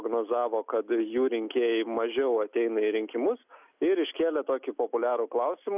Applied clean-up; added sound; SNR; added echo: none; none; none; none.